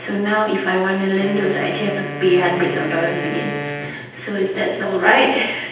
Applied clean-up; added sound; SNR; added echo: none; Wind instrument, woodwind instrument; 11 dB; reverberation time 0.9 s.